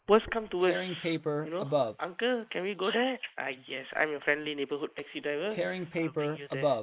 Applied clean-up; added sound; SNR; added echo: neural mask model Resemble Enhance denoiser.